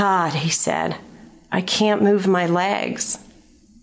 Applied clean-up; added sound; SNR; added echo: none; none; none; none.